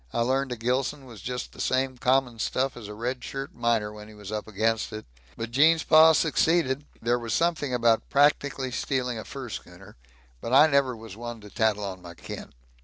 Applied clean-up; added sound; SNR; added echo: none; none; none; none.